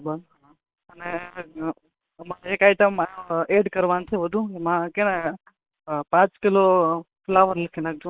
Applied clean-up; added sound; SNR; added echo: neural separator model SepFormer WHAM!.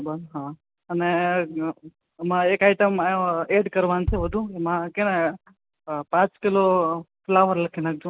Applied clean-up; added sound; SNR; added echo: none; Bass drum; 11 dB; none.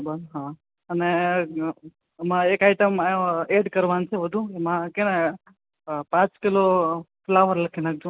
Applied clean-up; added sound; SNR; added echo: none; none; none; none.